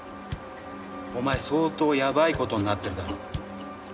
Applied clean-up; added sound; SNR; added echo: none; none; none; none.